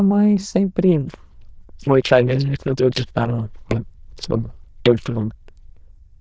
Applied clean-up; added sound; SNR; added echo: neural diffusion model UNIVERSE++.